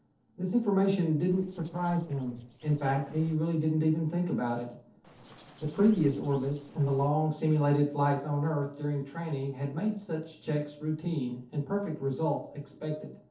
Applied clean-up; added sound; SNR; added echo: neural separator model SepFormer DNS4.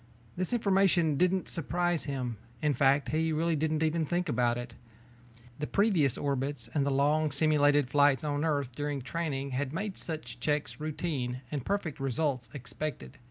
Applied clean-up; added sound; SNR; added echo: none; none; none; none.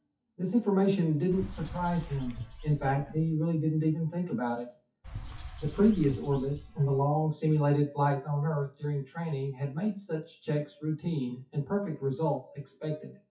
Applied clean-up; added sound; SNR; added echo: classical method WPE with log-MMSE.